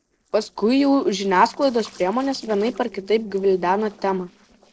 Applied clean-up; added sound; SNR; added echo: neural separator model SepFormer DNS4.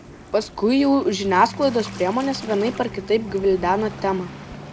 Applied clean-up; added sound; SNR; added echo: none; Waves, surf; 14 dB; none.